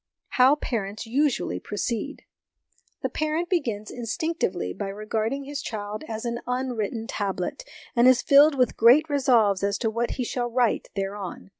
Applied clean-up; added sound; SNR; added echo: none; none; none; none.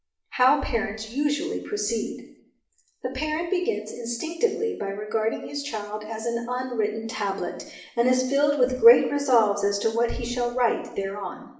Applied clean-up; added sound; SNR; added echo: none; none; none; reverberation time 0.6 s.